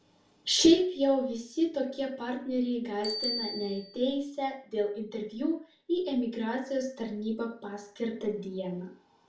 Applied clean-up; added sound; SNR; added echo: none; Bicycle bell; 15 dB; reverberation time 0.4 s.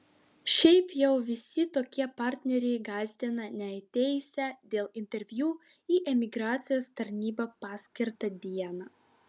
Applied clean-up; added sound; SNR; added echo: none; none; none; none.